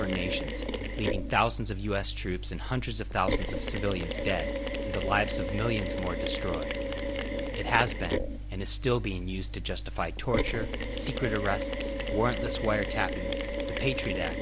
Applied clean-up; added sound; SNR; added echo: none; Mechanisms; 0 dB; none.